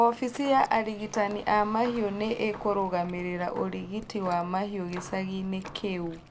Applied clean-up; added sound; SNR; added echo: none; Hammer + Chewing, mastication; 19 dB; none.